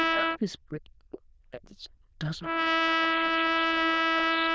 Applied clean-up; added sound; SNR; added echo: neural diffusion model UNIVERSE++.